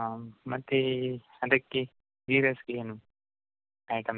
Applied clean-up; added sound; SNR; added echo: none; none; none; none.